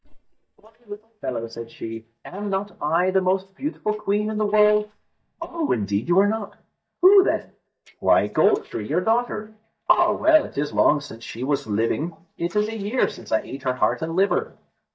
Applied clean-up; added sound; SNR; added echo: neural mask model DeepFilterNet 3.